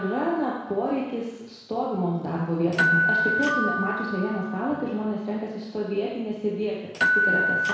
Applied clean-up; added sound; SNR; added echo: none; Door / Bell; 0 dB; reverberation time 1.1 s.